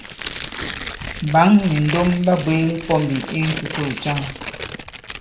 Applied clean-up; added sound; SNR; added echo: none; Tearing; 9 dB; reverberation time 0.7 s.